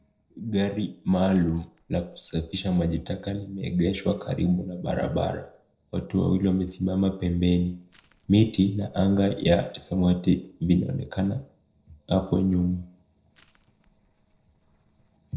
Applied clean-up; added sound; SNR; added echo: neural separator model SepFormer DNS4.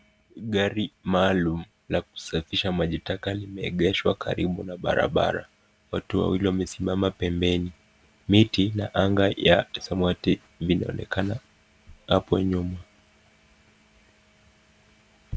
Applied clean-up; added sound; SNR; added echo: none; none; none; none.